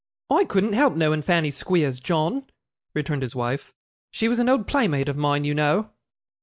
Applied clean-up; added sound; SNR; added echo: neural mask model Resemble Enhance denoiser.